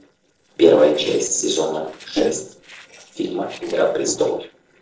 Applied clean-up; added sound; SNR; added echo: neural separator model SepFormer DNS4.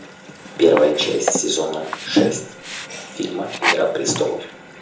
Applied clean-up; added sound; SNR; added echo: none; Sink (filling or washing); 8 dB; reverberation time 0.6 s.